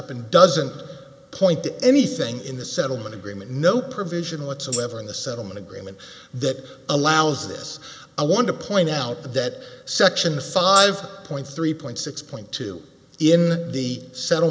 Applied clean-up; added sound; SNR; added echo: none; Tambourine; 12 dB; none.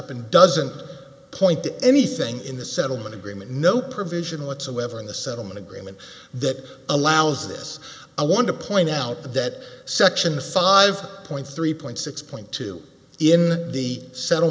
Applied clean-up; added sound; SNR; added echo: none; none; none; none.